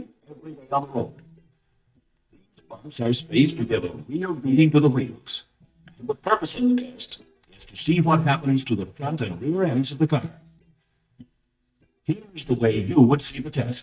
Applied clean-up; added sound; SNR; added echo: neural mask model DeepFilterNet 3.